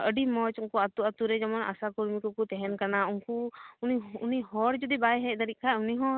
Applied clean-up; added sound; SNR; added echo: none; none; none; none.